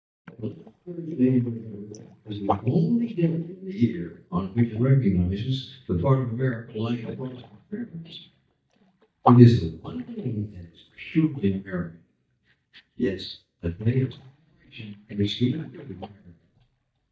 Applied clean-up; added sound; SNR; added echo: neural mask model DeepFilterNet 3.